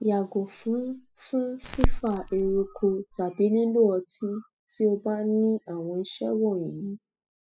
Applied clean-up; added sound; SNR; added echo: classical method spectral subtraction.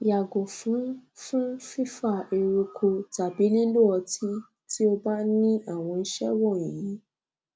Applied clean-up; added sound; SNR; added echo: none; none; none; none.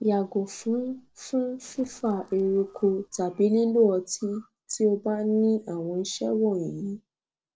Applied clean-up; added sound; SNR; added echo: neural separator model SepFormer DNS4.